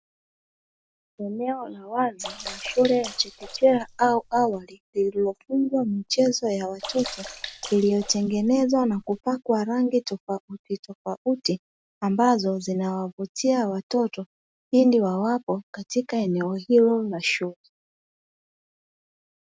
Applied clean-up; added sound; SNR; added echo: none; Sink (filling or washing) / Water / Splash, splatter; 15 dB; none.